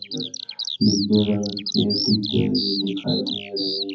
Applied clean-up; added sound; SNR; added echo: classical method WPE with log-MMSE.